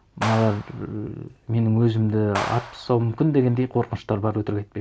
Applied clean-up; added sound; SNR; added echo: none; Clapping; 11 dB; none.